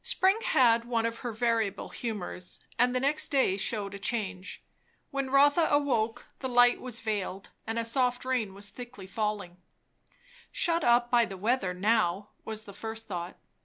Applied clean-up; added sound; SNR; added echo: none; none; none; none.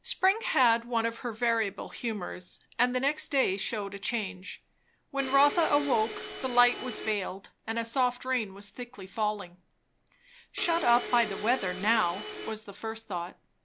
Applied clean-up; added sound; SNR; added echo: none; Domestic sounds, home sounds; 8 dB; none.